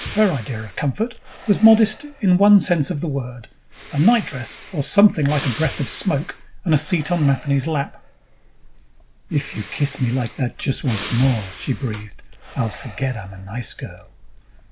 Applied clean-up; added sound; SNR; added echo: none; Breathing; 17 dB; none.